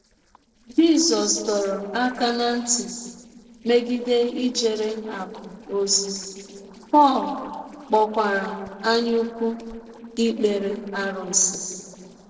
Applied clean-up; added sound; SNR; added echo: neural separator model SepFormer DNS4.